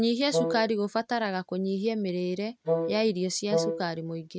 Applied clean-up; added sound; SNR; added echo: neural mask model RNNoise.